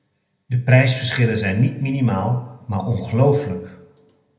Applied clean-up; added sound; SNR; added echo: none; none; none; reverberation time 0.7 s.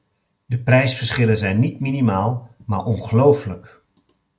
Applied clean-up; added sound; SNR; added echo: none; none; none; none.